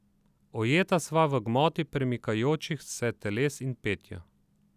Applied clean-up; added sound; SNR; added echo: none; none; none; none.